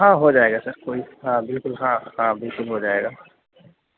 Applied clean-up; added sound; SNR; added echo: none; none; none; none.